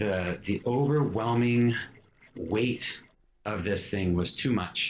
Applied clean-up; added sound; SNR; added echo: neural separator model SepFormer DNS4.